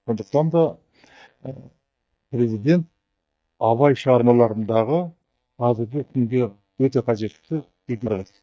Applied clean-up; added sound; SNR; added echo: neural mask model DeepFilterNet 3.